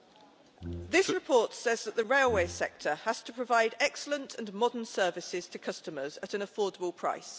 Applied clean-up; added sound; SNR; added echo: none; Brass instrument; 12 dB; none.